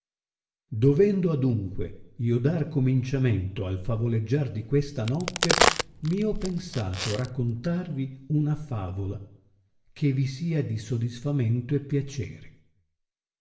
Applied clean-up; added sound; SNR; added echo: none; Crack; 1 dB; reverberation time 0.7 s.